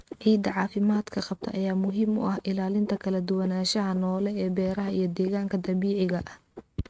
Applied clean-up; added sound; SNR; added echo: neural mask model RNNoise.